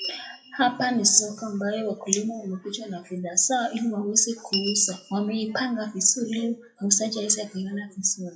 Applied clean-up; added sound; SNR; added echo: classical method WPE with log-MMSE.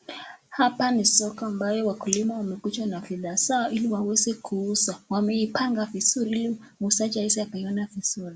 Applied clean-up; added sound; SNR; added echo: none; none; none; none.